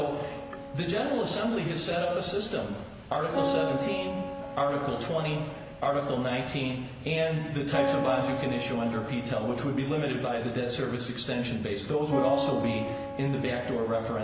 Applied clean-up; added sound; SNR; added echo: none; Acoustic guitar; 6 dB; none.